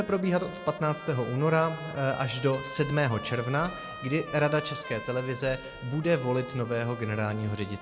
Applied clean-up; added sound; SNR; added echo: none; Trumpet; 14 dB; none.